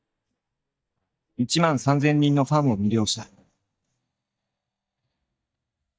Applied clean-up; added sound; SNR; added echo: neural mask model DeepFilterNet 3.